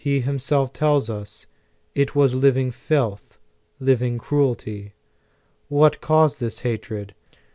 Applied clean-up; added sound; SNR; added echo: none; none; none; none.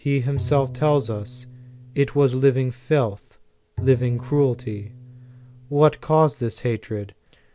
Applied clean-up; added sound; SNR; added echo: none; Bowed string instrument; 13 dB; none.